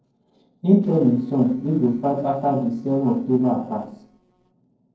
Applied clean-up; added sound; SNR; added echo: neural separator model SepFormer DNS4.